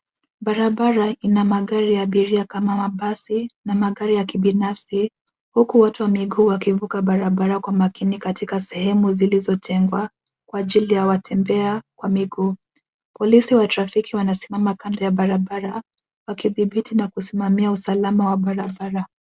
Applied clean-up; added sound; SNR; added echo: none; none; none; none.